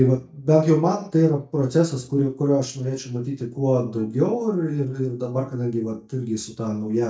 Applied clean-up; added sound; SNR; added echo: neural mask model DeepFilterNet 3.